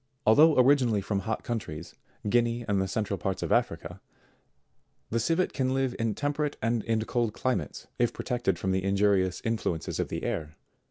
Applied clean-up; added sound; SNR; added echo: none; none; none; none.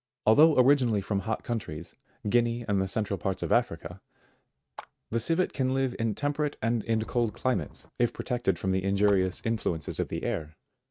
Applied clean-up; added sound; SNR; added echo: neural mask model RNNoise.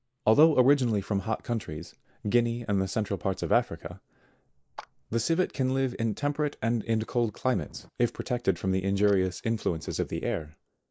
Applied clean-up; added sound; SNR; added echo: neural mask model Resemble Enhance denoiser.